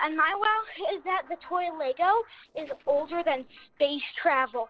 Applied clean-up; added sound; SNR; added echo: neural separator model SepFormer DNS4.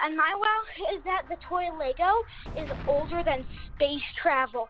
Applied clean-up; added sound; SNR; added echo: none; Explosion; 13 dB; none.